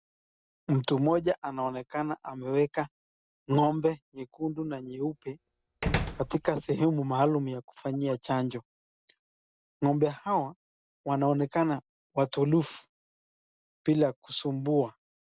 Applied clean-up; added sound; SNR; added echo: none; Slam; 6 dB; none.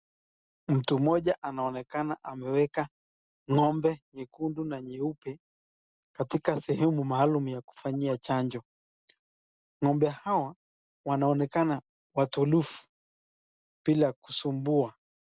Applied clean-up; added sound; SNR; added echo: none; none; none; none.